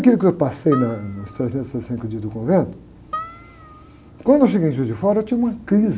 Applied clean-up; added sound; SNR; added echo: none; Harp; 17 dB; none.